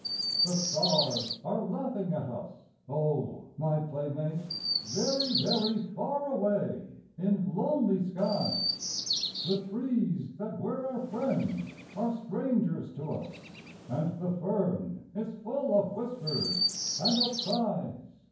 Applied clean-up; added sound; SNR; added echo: none; Chirp, tweet; 6 dB; reverberation time 0.9 s.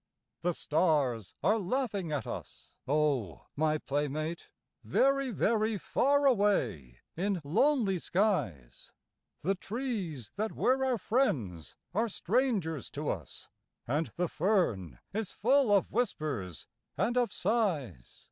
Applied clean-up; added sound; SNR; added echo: none; none; none; none.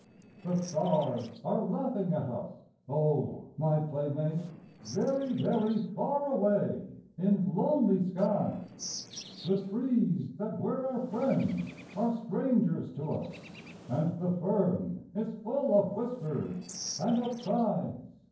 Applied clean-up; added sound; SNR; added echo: neural separator model SepFormer DNS4.